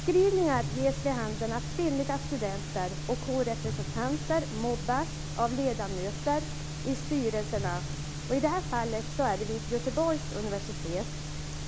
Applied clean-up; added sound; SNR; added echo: none; Bowed string instrument; 14 dB; none.